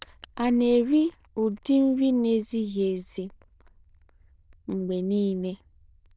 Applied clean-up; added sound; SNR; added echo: neural diffusion model UNIVERSE++.